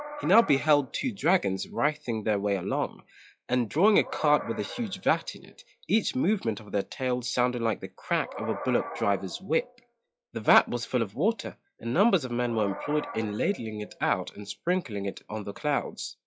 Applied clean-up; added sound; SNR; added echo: classical method log-MMSE.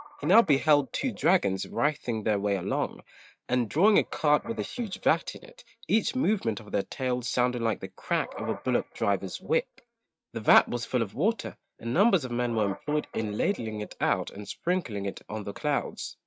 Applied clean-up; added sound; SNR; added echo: neural mask model RNNoise.